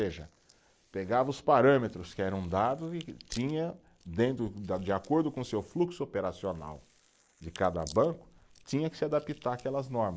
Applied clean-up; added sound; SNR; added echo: neural mask model Resemble Enhance denoiser.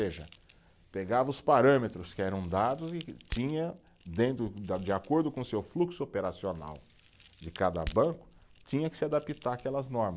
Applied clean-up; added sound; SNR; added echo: none; Crack; 18 dB; none.